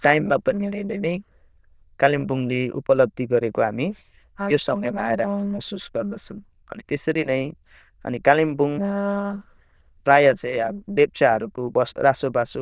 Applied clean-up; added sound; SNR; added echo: neural diffusion model UNIVERSE++.